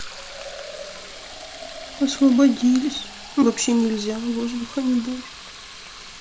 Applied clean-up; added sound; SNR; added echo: none; Fill (with liquid); 15 dB; none.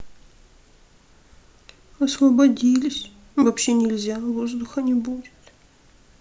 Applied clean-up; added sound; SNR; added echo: none; none; none; none.